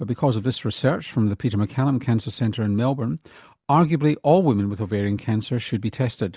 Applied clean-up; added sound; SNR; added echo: none; none; none; none.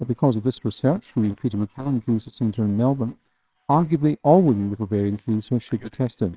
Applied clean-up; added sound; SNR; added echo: neural separator model SepFormer WHAMR!.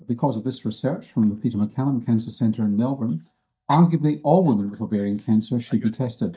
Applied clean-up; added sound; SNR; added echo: neural mask model DeepFilterNet 3.